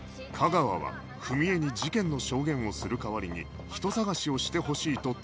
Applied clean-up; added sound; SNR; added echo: none; none; none; none.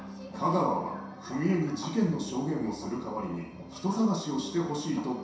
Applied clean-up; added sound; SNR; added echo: none; none; none; reverberation time 0.7 s.